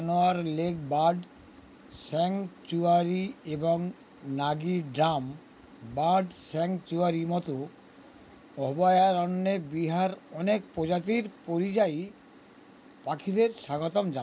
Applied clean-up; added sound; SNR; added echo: none; none; none; none.